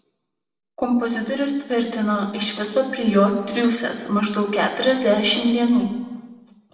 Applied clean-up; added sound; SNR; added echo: none; none; none; reverberation time 1.2 s.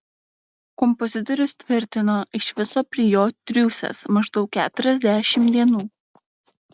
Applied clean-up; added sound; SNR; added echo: none; none; none; none.